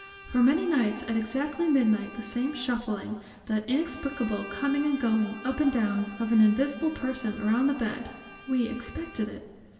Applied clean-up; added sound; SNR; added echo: none; Bowed string instrument; 19 dB; reverberation time 2.1 s.